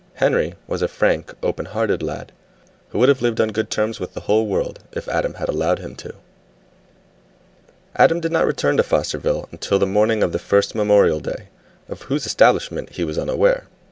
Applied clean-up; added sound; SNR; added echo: none; none; none; none.